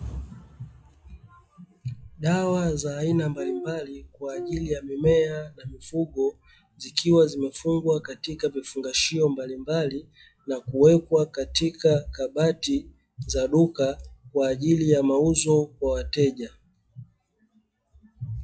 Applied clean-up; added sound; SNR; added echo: classical method log-MMSE.